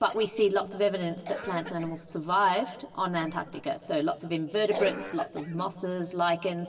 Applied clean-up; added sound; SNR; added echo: none; Cough; 14 dB; reverberation time 2.3 s.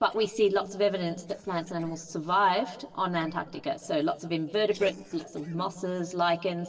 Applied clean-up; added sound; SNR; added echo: neural separator model SepFormer DNS4.